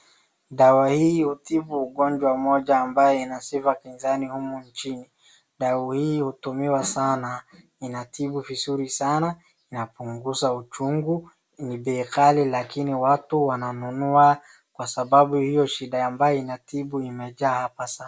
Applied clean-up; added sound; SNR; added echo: none; none; none; none.